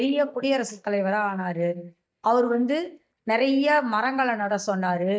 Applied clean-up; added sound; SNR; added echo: neural mask model DeepFilterNet 3.